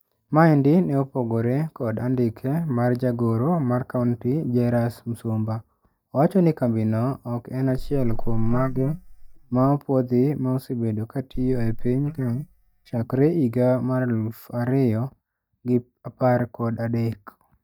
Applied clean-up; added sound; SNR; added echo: neural mask model DeepFilterNet 3.